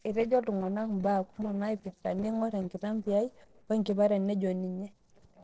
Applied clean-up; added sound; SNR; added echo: neural separator model SepFormer DNS4.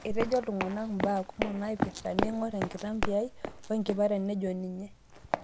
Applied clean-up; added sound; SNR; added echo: none; Run; 4 dB; none.